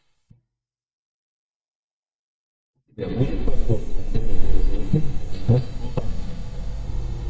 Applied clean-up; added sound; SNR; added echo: neural mask model DeepFilterNet 3.